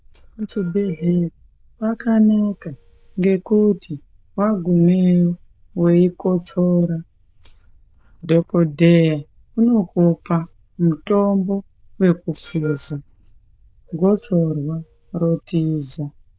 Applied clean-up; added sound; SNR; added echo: neural diffusion model UNIVERSE++.